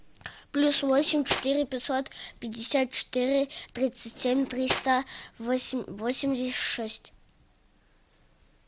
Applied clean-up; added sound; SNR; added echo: none; Cutlery, silverware; 10 dB; none.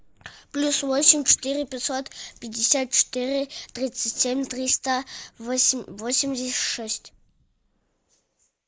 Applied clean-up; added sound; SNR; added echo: neural mask model Resemble Enhance denoiser.